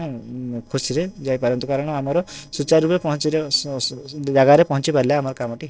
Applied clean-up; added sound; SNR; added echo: neural separator model SepFormer DNS4.